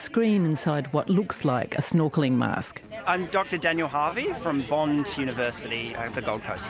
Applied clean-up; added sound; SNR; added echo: none; none; none; none.